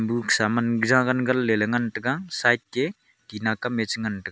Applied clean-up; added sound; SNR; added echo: none; none; none; none.